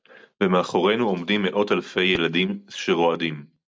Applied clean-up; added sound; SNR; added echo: none; none; none; none.